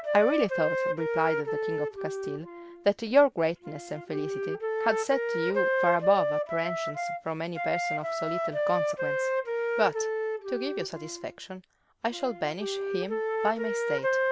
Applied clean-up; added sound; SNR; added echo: none; Wind instrument, woodwind instrument; 0 dB; none.